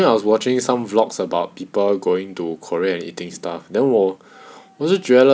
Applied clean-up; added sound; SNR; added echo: none; none; none; none.